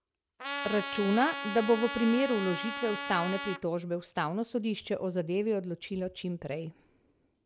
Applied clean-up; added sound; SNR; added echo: none; Trumpet; 6 dB; none.